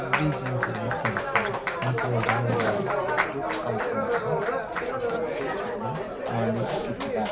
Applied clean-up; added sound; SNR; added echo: none; Applause; -4 dB; none.